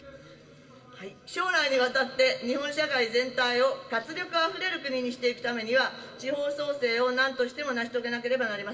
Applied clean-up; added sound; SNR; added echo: none; none; none; reverberation time 0.2 s.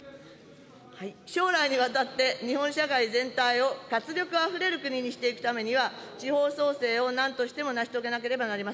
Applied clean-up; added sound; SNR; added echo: none; none; none; none.